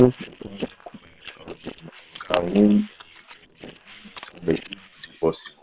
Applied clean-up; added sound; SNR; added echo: neural separator model SepFormer WHAM!.